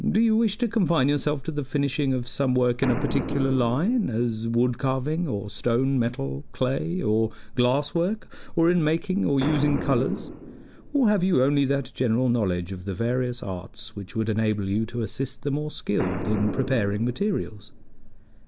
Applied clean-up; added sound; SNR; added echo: none; Boom; 13 dB; none.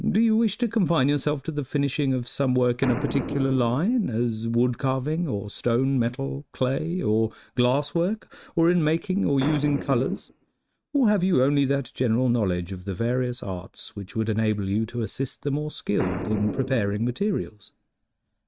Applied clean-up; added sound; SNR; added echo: neural mask model RNNoise.